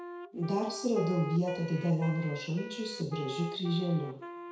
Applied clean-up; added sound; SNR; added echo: none; Wind instrument, woodwind instrument; 11 dB; reverberation time 0.6 s.